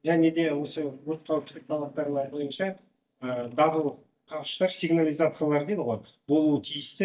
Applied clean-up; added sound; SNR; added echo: neural mask model DeepFilterNet 3.